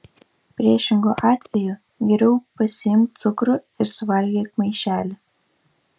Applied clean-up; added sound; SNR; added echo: none; none; none; none.